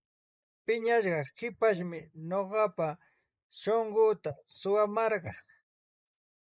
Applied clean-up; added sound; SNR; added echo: neural mask model Resemble Enhance denoiser.